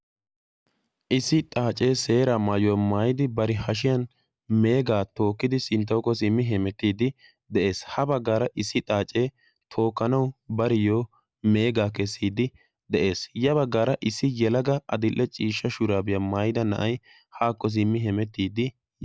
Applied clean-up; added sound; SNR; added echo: none; none; none; none.